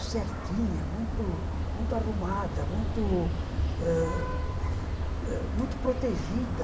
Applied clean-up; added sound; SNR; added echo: none; Vehicle horn, car horn, honking; -2 dB; reverberation time 0.7 s.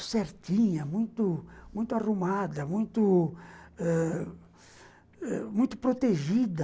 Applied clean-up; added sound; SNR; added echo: none; none; none; none.